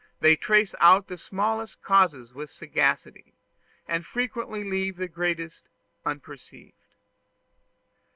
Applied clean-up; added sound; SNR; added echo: none; none; none; none.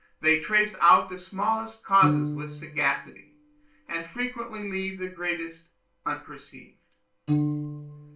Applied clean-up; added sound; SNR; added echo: none; Piano; 6 dB; reverberation time 0.3 s.